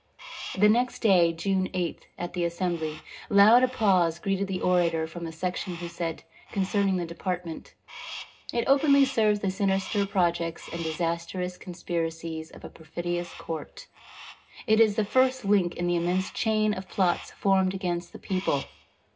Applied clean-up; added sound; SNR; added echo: none; Crow; 19 dB; reverberation time 0.2 s.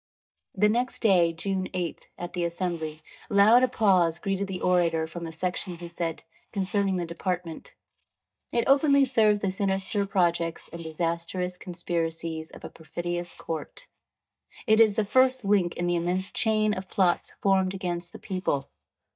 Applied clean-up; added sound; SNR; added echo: neural mask model DeepFilterNet 3.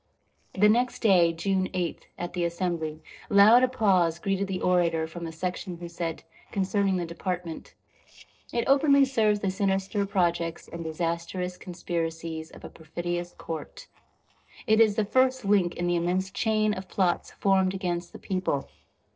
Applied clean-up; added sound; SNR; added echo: neural separator model SepFormer DNS4.